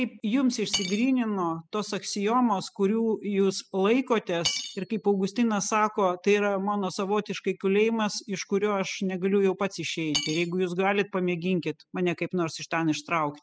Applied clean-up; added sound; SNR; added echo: classical method spectral subtraction.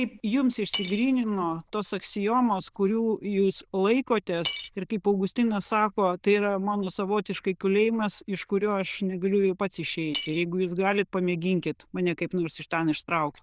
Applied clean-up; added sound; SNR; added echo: neural diffusion model UNIVERSE++.